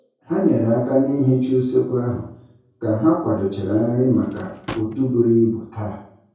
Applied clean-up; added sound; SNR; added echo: none; Drawer open or close / Wood; 17 dB; reverberation time 0.6 s.